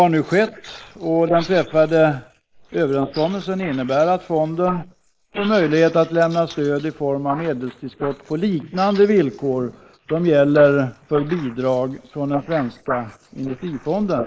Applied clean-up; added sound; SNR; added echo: neural mask model Resemble Enhance denoiser.